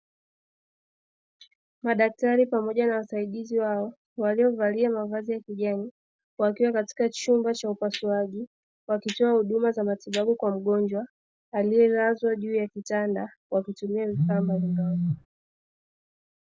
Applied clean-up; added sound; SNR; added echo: none; Telephone; -1 dB; none.